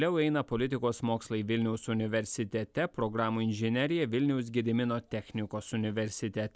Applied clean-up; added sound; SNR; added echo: none; none; none; none.